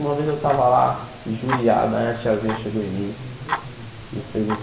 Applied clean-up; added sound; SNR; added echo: none; Tick-tock; 10 dB; reverberation time 0.8 s.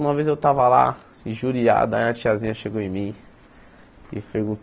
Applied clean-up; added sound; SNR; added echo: none; none; none; none.